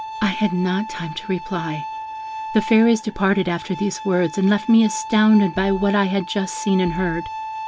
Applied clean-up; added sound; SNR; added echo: none; Bowed string instrument + Bass drum; 11 dB; none.